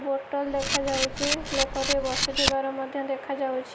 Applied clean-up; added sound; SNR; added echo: none; Camera; -1 dB; none.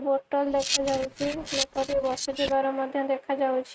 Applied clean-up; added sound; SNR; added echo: neural mask model RNNoise.